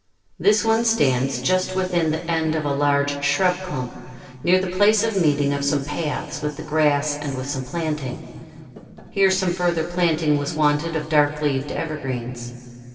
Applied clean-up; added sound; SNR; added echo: neural separator model SepFormer DNS4.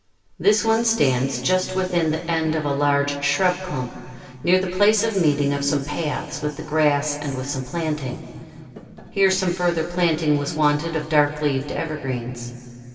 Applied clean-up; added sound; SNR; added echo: none; Tap; 19 dB; reverberation time 2.4 s.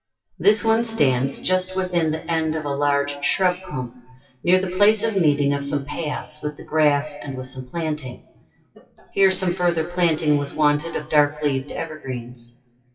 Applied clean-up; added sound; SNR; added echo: classical method WPE with log-MMSE.